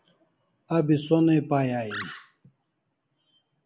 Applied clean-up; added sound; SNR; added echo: none; Animal; 13 dB; none.